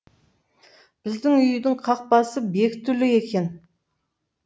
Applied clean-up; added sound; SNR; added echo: none; none; none; none.